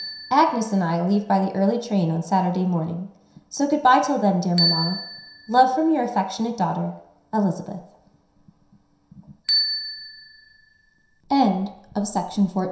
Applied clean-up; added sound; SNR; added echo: none; Bicycle bell; 10 dB; reverberation time 0.7 s.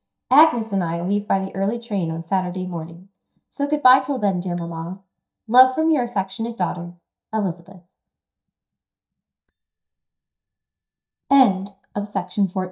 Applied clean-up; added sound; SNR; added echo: neural mask model DeepFilterNet 3.